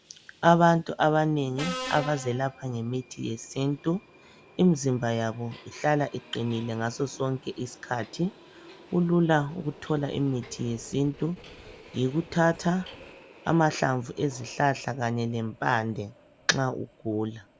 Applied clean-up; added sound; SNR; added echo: none; Subway, metro, underground; 18 dB; none.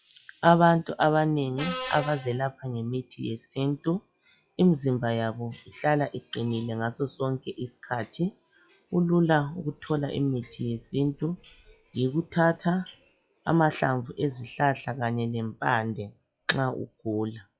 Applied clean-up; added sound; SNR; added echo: classical method log-MMSE.